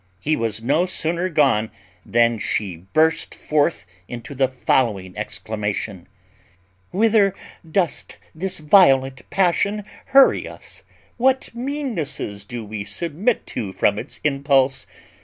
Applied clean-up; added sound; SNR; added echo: none; none; none; none.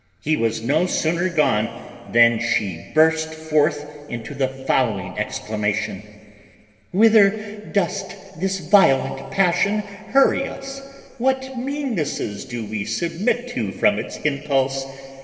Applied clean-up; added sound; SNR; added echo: none; none; none; reverberation time 2.3 s.